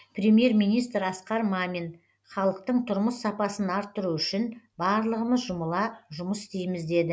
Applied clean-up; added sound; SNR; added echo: none; none; none; none.